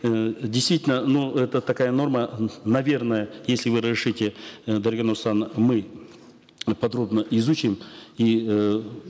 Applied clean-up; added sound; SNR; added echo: none; none; none; none.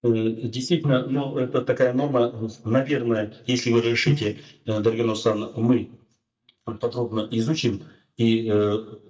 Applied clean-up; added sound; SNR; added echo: neural mask model DeepFilterNet 3.